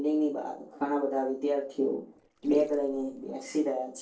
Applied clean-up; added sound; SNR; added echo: neural separator model SepFormer DNS4.